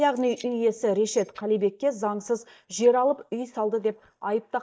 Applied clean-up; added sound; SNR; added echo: neural mask model DeepFilterNet 3.